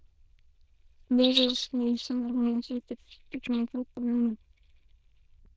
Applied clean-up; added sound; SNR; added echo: neural diffusion model UNIVERSE++.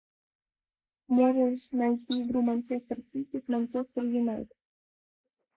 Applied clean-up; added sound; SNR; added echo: neural mask model Resemble Enhance denoiser.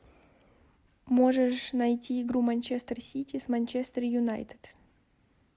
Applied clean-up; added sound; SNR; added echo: none; none; none; none.